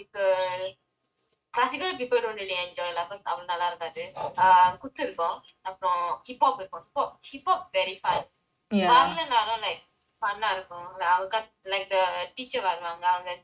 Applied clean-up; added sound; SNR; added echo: neural mask model RNNoise.